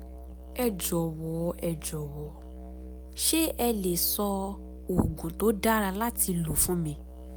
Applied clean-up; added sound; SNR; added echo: none; Musical instrument; 12 dB; none.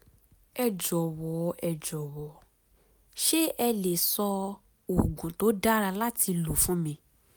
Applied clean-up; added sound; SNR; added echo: none; none; none; none.